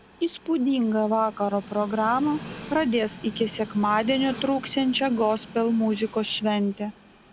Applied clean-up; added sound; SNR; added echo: none; Train; 17 dB; none.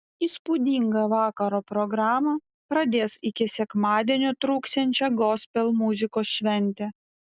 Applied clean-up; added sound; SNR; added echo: none; none; none; none.